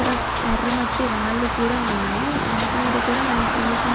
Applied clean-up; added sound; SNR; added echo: none; Run; -3 dB; none.